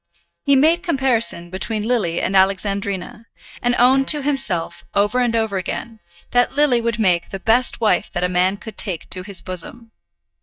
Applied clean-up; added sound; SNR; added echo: neural mask model DeepFilterNet 3.